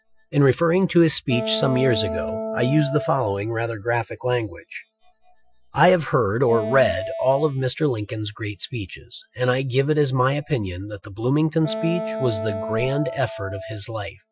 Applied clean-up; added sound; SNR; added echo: classical method Wiener filter.